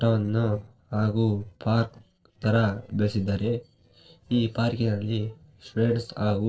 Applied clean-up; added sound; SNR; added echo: neural separator model SepFormer DNS4.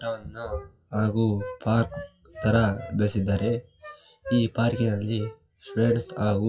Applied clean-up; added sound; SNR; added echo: classical method WPE with log-MMSE.